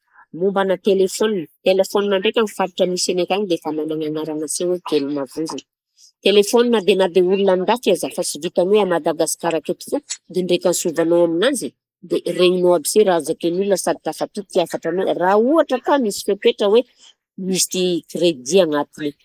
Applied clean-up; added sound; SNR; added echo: neural mask model Resemble Enhance denoiser.